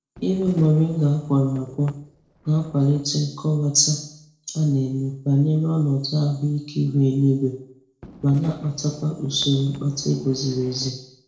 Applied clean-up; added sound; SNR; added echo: neural separator model SepFormer DNS4.